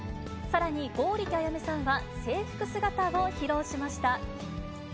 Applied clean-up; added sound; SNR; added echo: none; Bowed string instrument + Bowed string instrument; 16 dB; none.